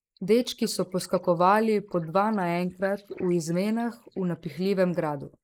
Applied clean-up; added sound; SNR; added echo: neural mask model Resemble Enhance denoiser.